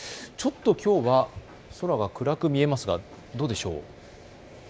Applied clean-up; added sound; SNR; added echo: none; none; none; none.